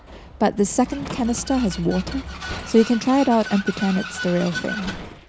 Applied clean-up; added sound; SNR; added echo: none; Vehicle; 11 dB; none.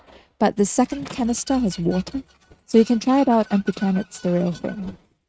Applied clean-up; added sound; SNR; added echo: neural mask model RNNoise.